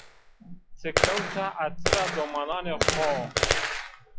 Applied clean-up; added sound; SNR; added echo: classical method log-MMSE.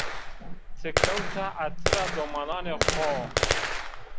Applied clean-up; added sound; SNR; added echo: none; Gunshot, gunfire; -5 dB; none.